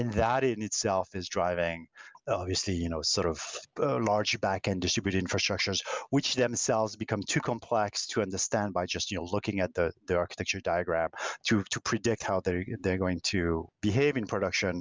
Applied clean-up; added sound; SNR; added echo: none; none; none; none.